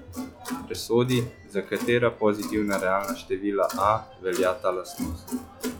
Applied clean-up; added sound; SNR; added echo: classical method log-MMSE.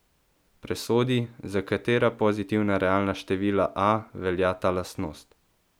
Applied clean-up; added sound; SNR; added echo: none; none; none; none.